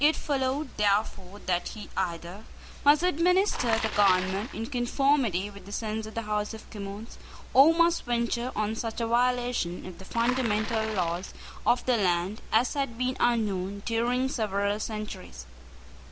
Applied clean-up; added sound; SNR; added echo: none; Bicycle; 15 dB; none.